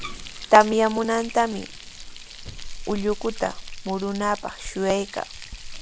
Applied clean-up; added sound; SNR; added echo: none; Bathtub (filling or washing) + Frying (food); 11 dB; none.